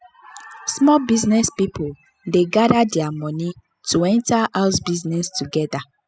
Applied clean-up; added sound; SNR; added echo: classical method spectral subtraction.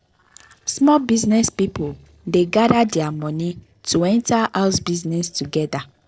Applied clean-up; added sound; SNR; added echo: neural separator model SepFormer DNS4.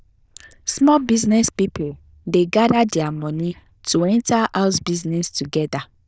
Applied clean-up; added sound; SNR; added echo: neural diffusion model UNIVERSE++.